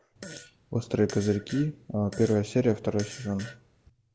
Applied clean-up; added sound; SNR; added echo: none; Fart; 18 dB; none.